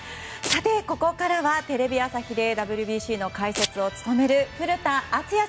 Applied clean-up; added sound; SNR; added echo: none; Domestic sounds, home sounds; 6 dB; none.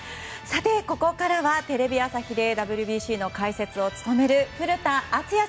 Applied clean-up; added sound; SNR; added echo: none; none; none; none.